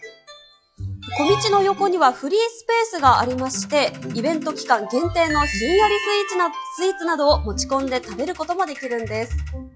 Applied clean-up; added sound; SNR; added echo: classical method log-MMSE.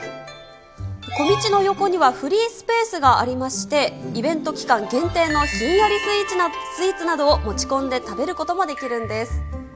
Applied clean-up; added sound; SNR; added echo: none; none; none; none.